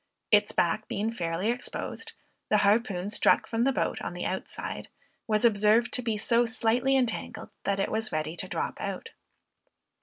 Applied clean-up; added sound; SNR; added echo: none; none; none; none.